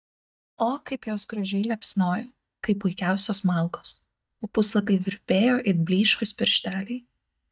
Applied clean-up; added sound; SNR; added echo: neural mask model DeepFilterNet 3.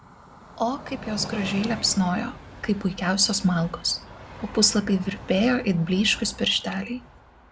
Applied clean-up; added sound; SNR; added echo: none; Train; 15 dB; none.